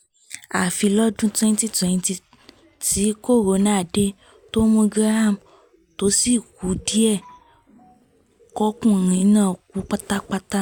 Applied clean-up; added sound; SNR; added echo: none; none; none; none.